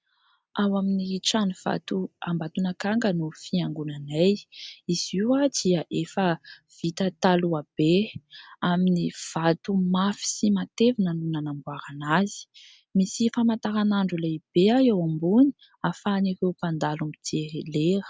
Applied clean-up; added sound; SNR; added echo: none; none; none; none.